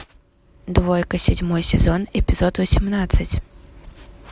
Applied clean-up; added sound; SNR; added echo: none; none; none; none.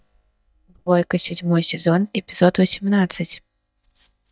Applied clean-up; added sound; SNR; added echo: neural mask model DeepFilterNet 3.